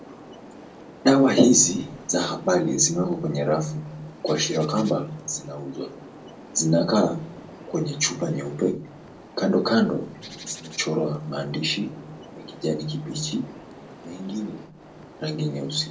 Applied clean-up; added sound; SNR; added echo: none; Bird; 18 dB; reverberation time 0.2 s.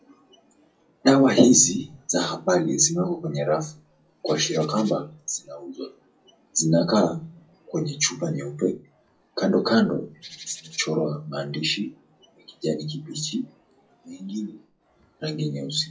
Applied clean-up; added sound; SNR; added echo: classical method WPE with log-MMSE.